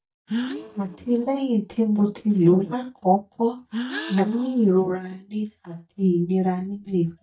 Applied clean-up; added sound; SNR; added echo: neural mask model DeepFilterNet 3.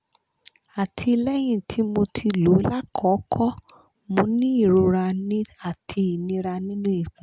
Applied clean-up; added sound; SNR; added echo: none; none; none; none.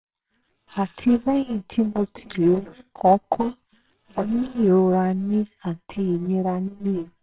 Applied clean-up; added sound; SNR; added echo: neural separator model SepFormer WHAMR!.